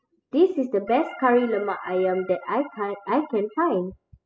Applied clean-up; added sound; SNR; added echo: classical method spectral subtraction.